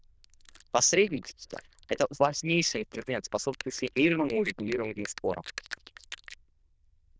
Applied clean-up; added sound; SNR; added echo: neural diffusion model UNIVERSE++.